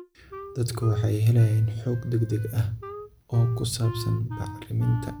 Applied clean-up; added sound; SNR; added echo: none; Wind instrument, woodwind instrument; 16 dB; none.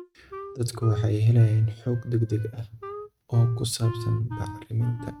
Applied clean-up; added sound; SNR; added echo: neural mask model RNNoise.